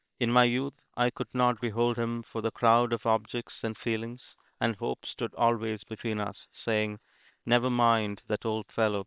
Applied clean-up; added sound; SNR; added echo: neural separator model SepFormer WHAM!.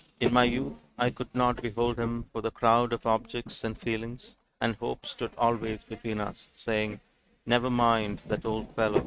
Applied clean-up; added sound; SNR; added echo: neural mask model RNNoise.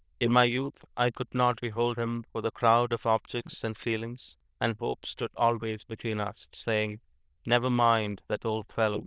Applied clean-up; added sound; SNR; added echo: neural diffusion model UNIVERSE++.